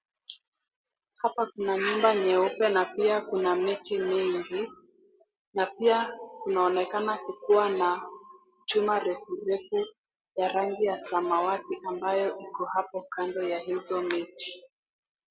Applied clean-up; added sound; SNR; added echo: none; none; none; none.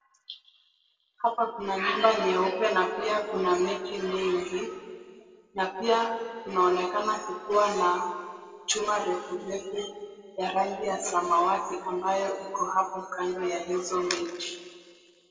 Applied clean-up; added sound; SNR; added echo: none; none; none; reverberation time 1.7 s.